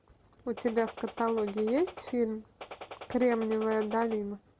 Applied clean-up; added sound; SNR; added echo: none; Gunshot, gunfire; 14 dB; none.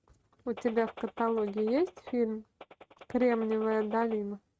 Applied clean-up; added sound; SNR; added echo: neural mask model RNNoise.